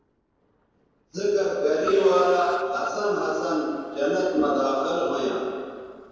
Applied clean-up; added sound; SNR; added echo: neural separator model SepFormer DNS4.